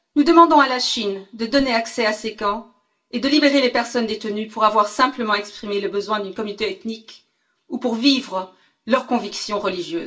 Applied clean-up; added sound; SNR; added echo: none; none; none; reverberation time 0.2 s.